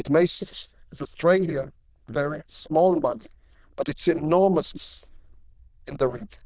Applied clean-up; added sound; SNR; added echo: neural diffusion model UNIVERSE++.